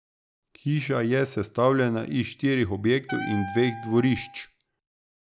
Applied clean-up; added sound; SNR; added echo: none; Wind instrument, woodwind instrument; 12 dB; none.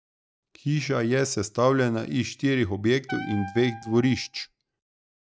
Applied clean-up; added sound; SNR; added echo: neural mask model RNNoise.